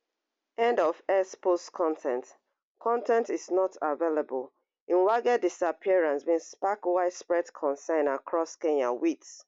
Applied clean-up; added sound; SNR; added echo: none; none; none; none.